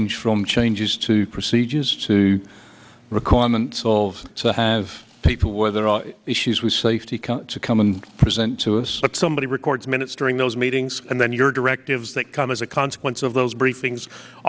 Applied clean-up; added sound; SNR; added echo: none; none; none; none.